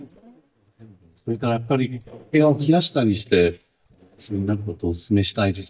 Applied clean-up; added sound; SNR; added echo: neural mask model DeepFilterNet 3.